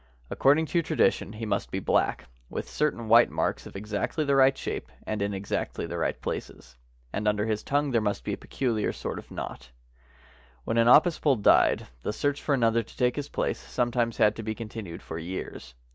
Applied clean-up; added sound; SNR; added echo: none; none; none; none.